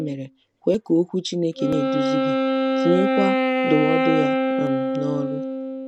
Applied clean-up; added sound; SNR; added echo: none; Wind instrument, woodwind instrument; -2 dB; none.